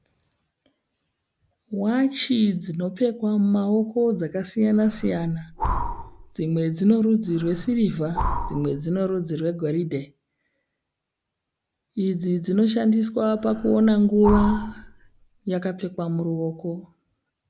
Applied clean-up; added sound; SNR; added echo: none; Breathing; 8 dB; none.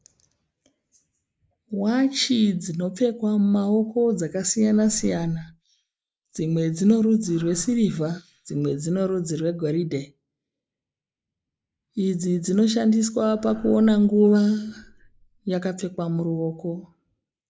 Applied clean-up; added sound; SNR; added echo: neural mask model Resemble Enhance denoiser.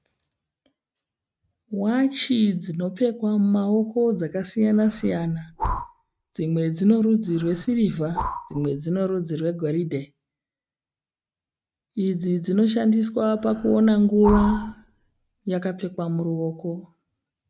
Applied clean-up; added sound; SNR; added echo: neural mask model RNNoise.